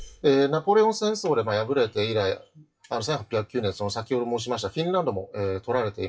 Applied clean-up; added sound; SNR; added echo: classical method WPE with log-MMSE.